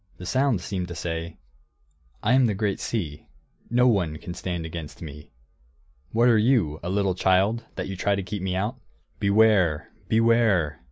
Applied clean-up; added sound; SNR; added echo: none; none; none; none.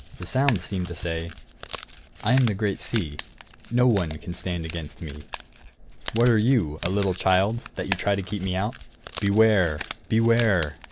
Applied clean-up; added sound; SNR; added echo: none; Crumpling, crinkling; 13 dB; none.